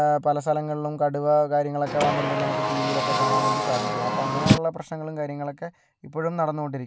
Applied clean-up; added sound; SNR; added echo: none; Car; -1 dB; none.